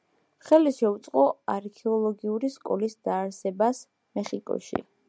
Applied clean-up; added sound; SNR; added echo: none; none; none; none.